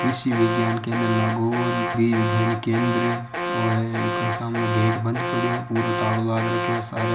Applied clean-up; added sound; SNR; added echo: none; Alarm; 3 dB; none.